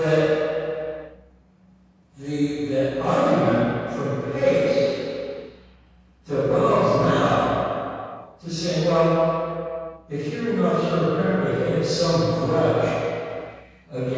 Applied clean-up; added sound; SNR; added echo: none; none; none; reverberation time 2.2 s.